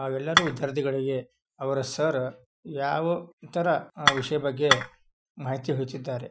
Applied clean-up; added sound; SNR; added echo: classical method Wiener filter.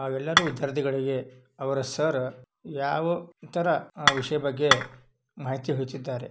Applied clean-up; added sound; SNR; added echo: none; Dishes, pots, and pans / Chink, clink; -4 dB; none.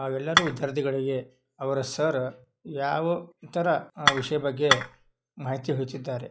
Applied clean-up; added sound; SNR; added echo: classical method log-MMSE.